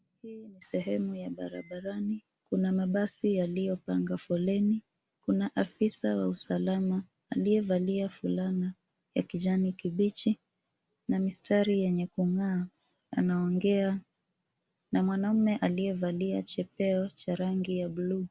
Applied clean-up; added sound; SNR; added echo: none; none; none; none.